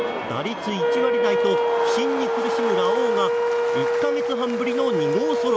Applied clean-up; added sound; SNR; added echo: none; Wind instrument, woodwind instrument; -4 dB; none.